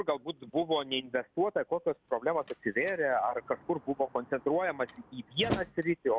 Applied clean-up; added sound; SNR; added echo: none; Slam; 14 dB; none.